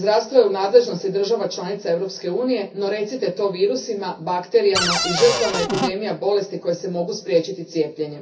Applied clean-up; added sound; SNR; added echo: none; Cupboard open or close; 1 dB; reverberation time 0.3 s.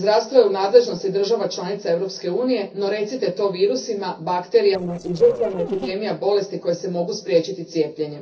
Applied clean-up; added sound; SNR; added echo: neural separator model SepFormer DNS4.